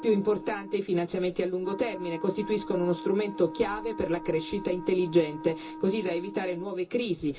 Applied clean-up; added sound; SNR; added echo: none; Wind instrument, woodwind instrument; 13 dB; reverberation time 0.2 s.